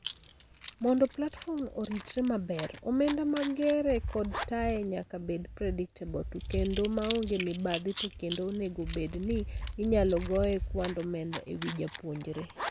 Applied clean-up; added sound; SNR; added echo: none; Coin (dropping) / Zipper (clothing); 2 dB; none.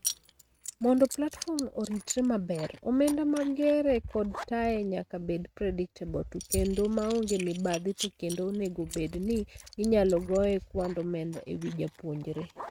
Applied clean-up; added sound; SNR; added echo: neural mask model RNNoise.